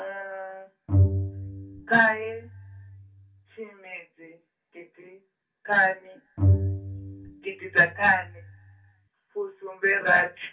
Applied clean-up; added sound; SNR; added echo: none; Bowed string instrument; 0 dB; reverberation time 0.3 s.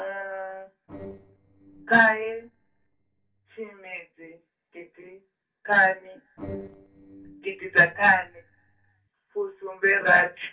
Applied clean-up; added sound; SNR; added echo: neural separator model SepFormer DNS4.